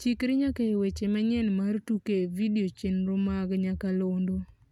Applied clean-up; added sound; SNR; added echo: none; none; none; none.